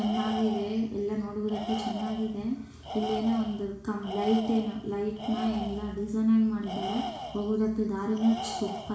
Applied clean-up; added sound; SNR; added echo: none; Tools; 10 dB; reverberation time 0.7 s.